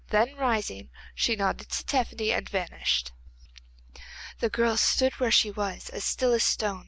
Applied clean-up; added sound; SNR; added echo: none; none; none; none.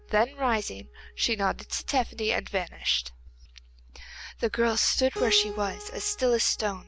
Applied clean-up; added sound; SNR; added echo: none; Keyboard (musical); 15 dB; none.